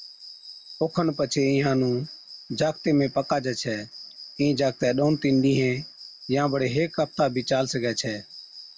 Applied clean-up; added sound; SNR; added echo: none; Cricket; 18 dB; none.